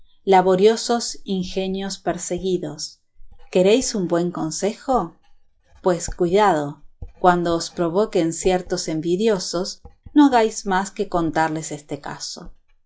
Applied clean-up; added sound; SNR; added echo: classical method log-MMSE.